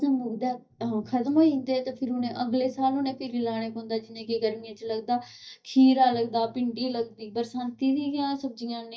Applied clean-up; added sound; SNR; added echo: neural mask model DeepFilterNet 3.